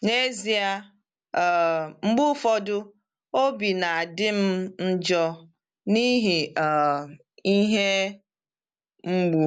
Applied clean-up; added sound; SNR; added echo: none; none; none; none.